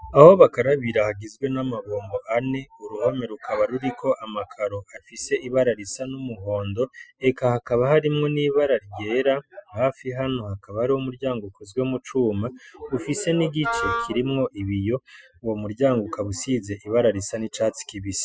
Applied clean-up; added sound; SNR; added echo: classical method spectral subtraction.